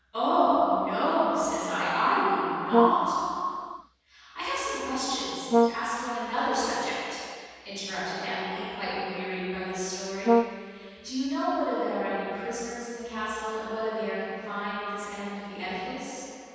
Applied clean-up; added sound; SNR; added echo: none; Brass instrument; -2 dB; reverberation time 2.1 s.